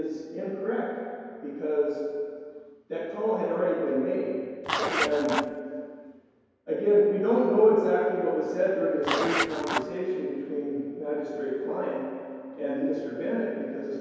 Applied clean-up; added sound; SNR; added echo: none; Zipper (clothing); 1 dB; reverberation time 2.2 s.